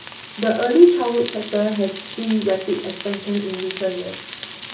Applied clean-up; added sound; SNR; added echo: none; Frying (food); 14 dB; reverberation time 0.1 s.